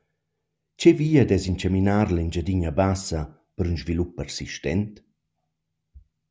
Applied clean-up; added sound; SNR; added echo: none; none; none; none.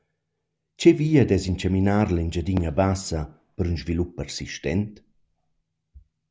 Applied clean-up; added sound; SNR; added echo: none; Fireworks; 19 dB; none.